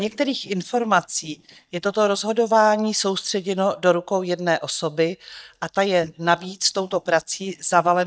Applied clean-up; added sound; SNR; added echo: neural mask model DeepFilterNet 3.